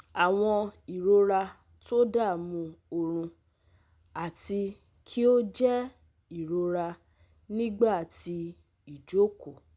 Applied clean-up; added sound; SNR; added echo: none; none; none; none.